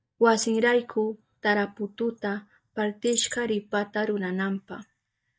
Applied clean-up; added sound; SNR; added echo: neural mask model DeepFilterNet 3.